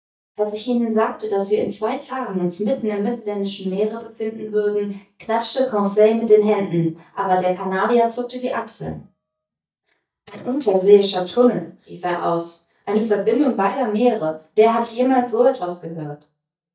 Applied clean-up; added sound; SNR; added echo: neural mask model DeepFilterNet 3.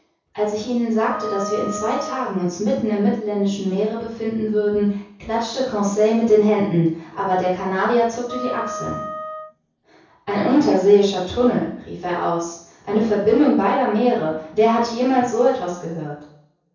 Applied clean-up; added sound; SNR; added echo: none; Wind instrument, woodwind instrument; 12 dB; reverberation time 0.6 s.